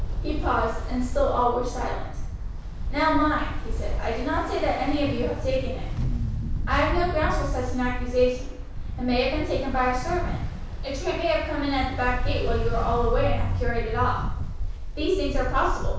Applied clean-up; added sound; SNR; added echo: none; Ocean; 0 dB; reverberation time 0.7 s.